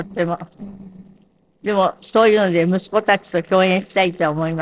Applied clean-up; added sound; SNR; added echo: neural separator model SepFormer DNS4.